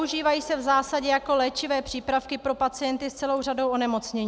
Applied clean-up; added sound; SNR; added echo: none; none; none; none.